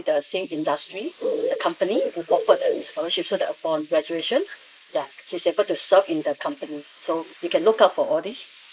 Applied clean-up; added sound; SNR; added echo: neural mask model Resemble Enhance denoiser.